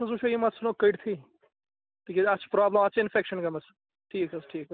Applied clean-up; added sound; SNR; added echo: none; none; none; none.